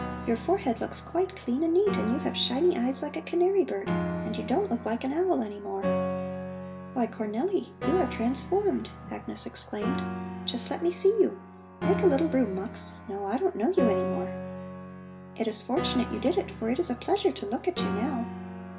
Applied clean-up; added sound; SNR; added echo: none; Piano; 6 dB; reverberation time 0.4 s.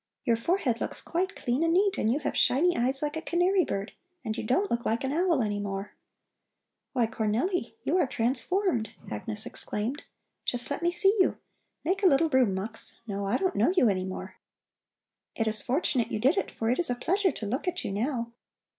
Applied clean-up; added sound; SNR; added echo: none; none; none; none.